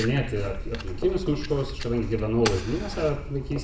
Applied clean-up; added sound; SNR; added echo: none; Fire; 14 dB; reverberation time 0.7 s.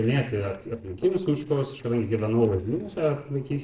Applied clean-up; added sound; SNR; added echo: neural separator model SepFormer DNS4.